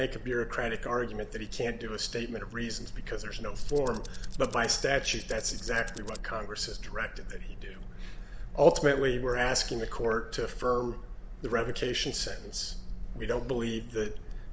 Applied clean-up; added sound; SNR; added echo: none; Tools; 18 dB; none.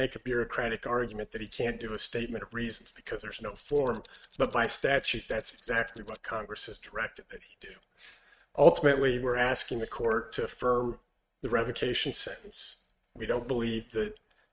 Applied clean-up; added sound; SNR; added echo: neural mask model RNNoise.